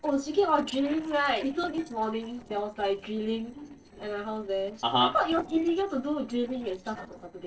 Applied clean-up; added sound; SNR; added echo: neural separator model SepFormer DNS4.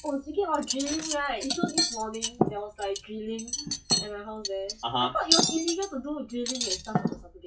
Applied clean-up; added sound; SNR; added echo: classical method WPE with log-MMSE.